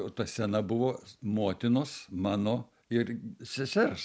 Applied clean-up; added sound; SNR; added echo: none; none; none; none.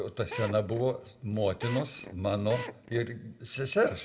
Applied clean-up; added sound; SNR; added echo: none; Drill; 11 dB; reverberation time 0.7 s.